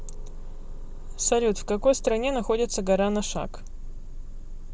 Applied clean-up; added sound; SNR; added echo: none; none; none; none.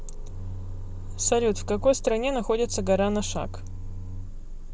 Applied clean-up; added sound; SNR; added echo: none; Bowed string instrument; 13 dB; none.